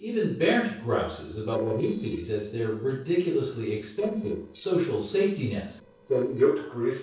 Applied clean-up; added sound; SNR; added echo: neural separator model SepFormer DNS4.